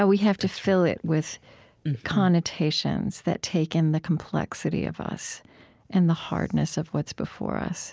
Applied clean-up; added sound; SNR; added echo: none; none; none; none.